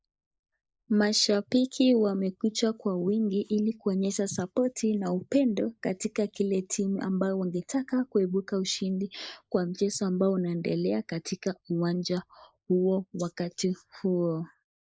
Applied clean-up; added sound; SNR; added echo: neural mask model Resemble Enhance denoiser.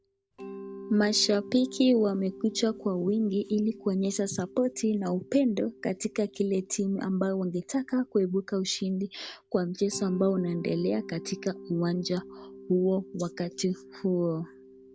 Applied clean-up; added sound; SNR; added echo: none; Mallet percussion; 17 dB; none.